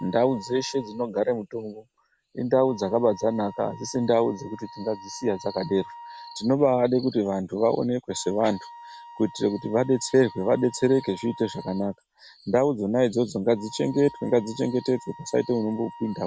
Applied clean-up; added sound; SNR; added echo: none; Wind instrument, woodwind instrument; 20 dB; none.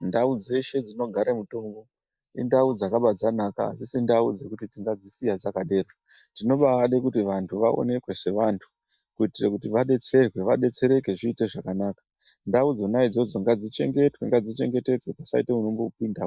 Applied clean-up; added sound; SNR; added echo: neural mask model DeepFilterNet 3.